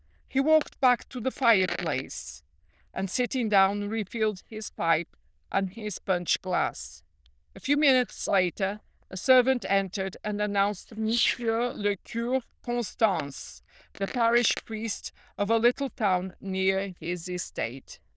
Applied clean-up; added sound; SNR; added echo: neural diffusion model UNIVERSE++.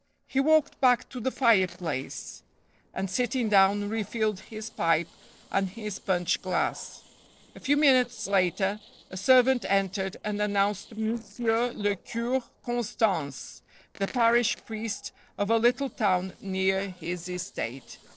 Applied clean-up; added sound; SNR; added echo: neural separator model SepFormer DNS4.